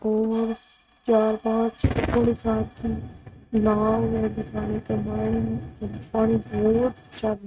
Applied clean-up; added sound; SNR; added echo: neural mask model RNNoise.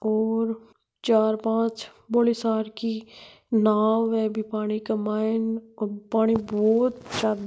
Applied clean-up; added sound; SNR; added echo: none; none; none; none.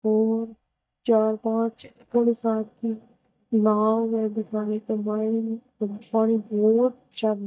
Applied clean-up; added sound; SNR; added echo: neural mask model DeepFilterNet 3.